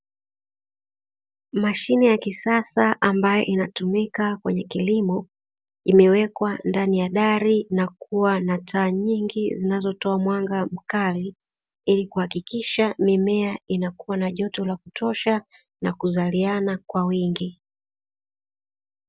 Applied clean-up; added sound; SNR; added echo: none; none; none; none.